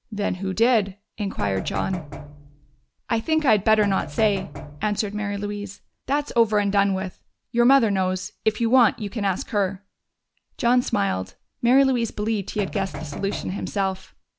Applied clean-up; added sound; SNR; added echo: none; Knock; 11 dB; none.